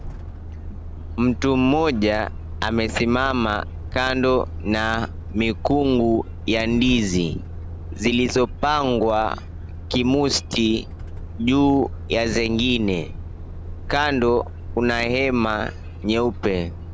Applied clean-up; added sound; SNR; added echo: none; Truck; 10 dB; none.